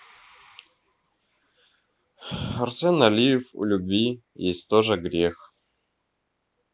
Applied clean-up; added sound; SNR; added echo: none; none; none; none.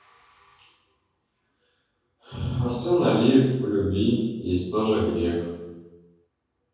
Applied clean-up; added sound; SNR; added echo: none; none; none; reverberation time 1.3 s.